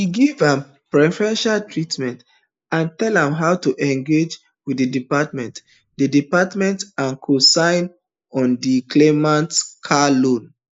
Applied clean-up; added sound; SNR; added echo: neural mask model Resemble Enhance denoiser.